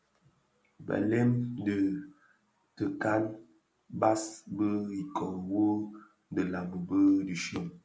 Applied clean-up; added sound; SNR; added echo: none; none; none; none.